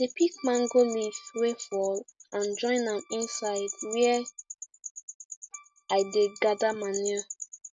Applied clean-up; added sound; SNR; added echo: neural mask model RNNoise.